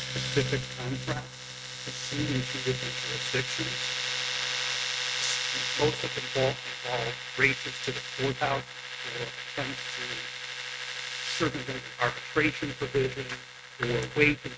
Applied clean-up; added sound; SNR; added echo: neural mask model RNNoise.